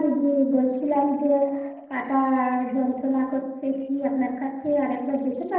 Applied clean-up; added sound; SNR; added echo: neural separator model SepFormer DNS4.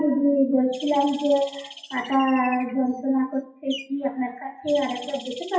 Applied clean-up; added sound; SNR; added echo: classical method WPE with log-MMSE.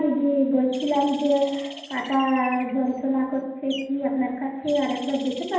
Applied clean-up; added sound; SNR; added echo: none; Bird; 18 dB; reverberation time 0.9 s.